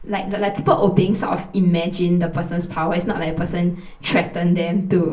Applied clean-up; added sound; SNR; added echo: none; Traffic noise, roadway noise; 18 dB; reverberation time 0.3 s.